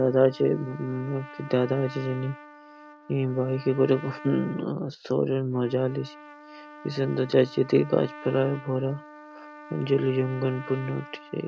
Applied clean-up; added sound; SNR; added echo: none; Trumpet; 18 dB; none.